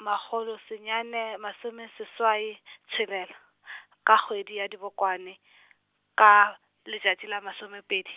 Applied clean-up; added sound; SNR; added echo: none; none; none; none.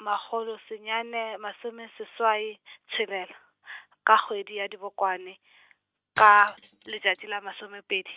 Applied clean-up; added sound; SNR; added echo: neural mask model RNNoise.